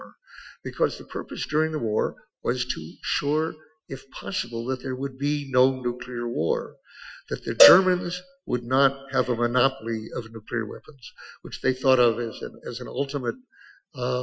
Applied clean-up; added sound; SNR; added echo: classical method Wiener filter.